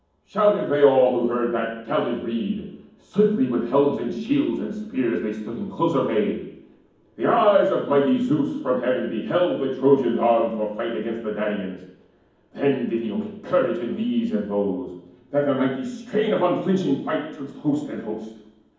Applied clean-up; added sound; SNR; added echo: none; none; none; reverberation time 1.2 s.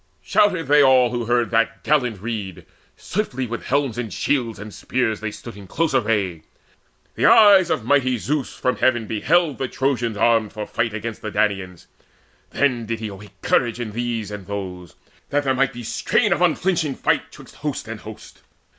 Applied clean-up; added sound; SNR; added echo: none; none; none; none.